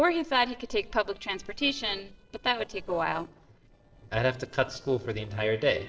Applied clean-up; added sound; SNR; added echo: neural separator model SepFormer DNS4.